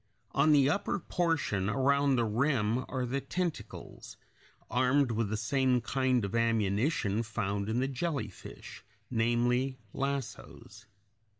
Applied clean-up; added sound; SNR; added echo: none; none; none; none.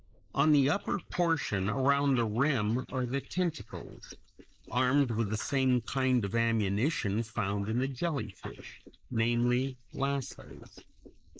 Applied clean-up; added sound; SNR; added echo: neural mask model Resemble Enhance denoiser.